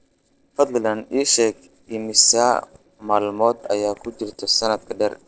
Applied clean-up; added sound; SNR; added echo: neural separator model SepFormer DNS4.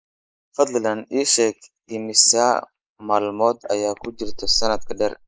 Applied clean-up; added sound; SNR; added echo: neural mask model Resemble Enhance denoiser.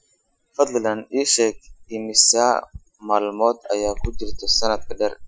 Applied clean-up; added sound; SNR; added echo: classical method Wiener filter.